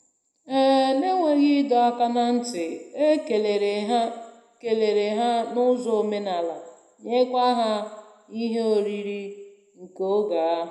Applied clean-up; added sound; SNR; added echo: none; none; none; reverberation time 0.7 s.